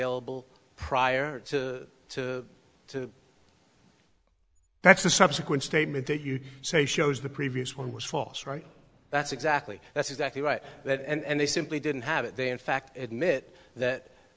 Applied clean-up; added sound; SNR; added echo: none; none; none; none.